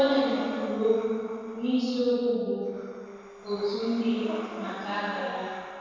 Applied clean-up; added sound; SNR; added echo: none; Breathing; 13 dB; reverberation time 2.1 s.